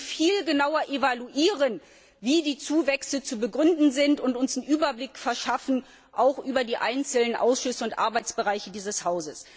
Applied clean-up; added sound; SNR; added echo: none; none; none; none.